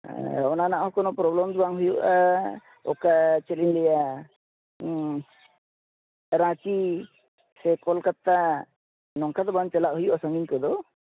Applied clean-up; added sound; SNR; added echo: none; none; none; none.